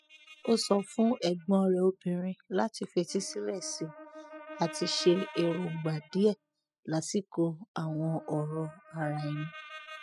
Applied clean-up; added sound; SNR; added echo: classical method spectral subtraction.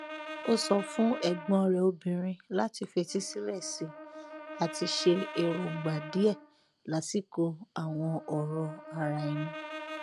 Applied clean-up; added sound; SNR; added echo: none; Brass instrument; 12 dB; none.